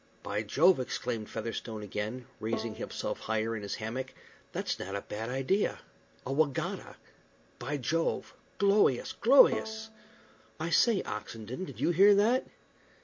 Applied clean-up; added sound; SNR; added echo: none; Bowed string instrument; 14 dB; none.